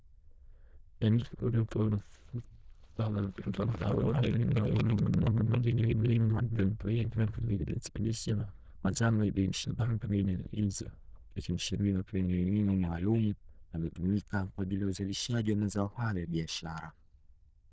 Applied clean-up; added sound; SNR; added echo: neural diffusion model UNIVERSE++.